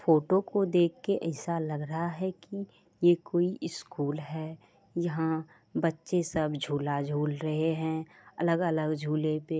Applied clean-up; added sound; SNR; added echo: none; none; none; none.